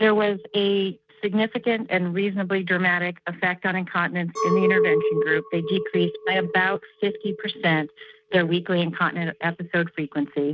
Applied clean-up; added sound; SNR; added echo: neural mask model RNNoise.